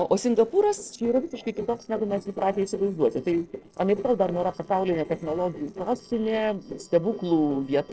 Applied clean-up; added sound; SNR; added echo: neural separator model SepFormer DNS4.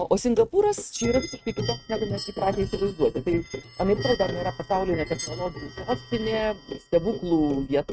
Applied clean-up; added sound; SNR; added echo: neural mask model RNNoise.